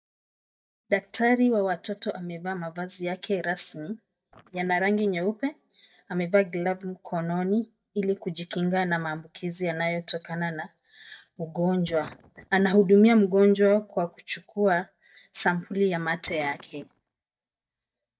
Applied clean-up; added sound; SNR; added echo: neural mask model DeepFilterNet 3.